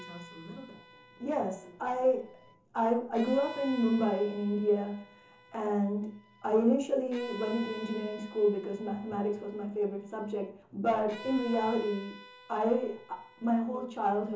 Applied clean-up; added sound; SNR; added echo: none; Bowed string instrument; 19 dB; reverberation time 0.8 s.